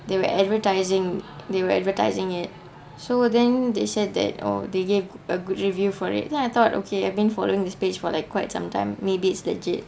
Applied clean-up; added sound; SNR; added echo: none; none; none; none.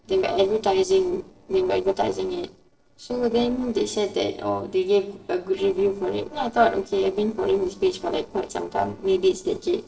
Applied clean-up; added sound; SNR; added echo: neural separator model SepFormer DNS4.